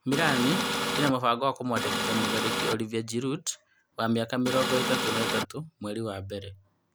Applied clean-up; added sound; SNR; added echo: none; Printer; -1 dB; none.